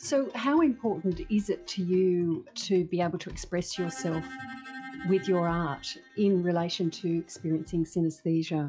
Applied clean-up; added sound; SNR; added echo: classical method log-MMSE.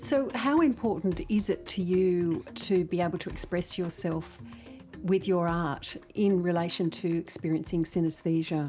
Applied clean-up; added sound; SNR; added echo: none; none; none; none.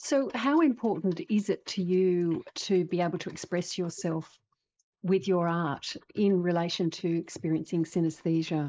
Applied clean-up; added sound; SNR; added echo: neural mask model Resemble Enhance denoiser.